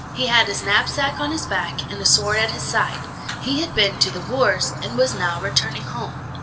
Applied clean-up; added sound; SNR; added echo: none; Fire; 9 dB; reverberation time 1.6 s.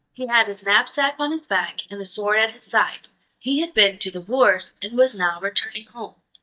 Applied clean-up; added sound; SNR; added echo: neural mask model DeepFilterNet 3.